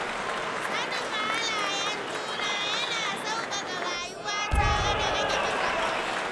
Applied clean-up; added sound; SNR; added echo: none; Applause / Cheering; -4 dB; none.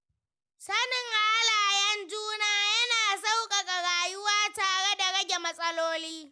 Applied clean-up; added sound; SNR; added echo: none; none; none; none.